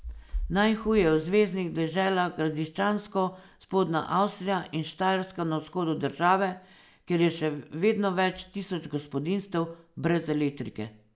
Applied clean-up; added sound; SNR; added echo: none; none; none; none.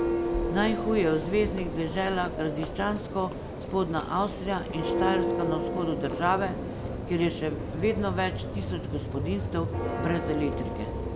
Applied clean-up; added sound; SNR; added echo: none; Church bell; 2 dB; none.